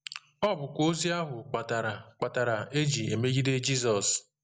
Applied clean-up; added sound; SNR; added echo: none; none; none; none.